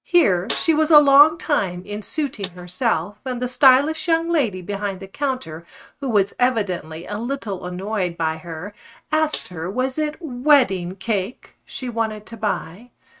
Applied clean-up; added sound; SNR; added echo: neural mask model RNNoise.